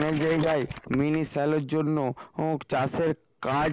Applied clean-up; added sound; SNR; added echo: neural mask model Resemble Enhance denoiser.